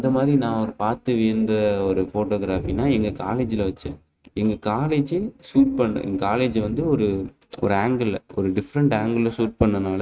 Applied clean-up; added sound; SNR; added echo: neural mask model RNNoise.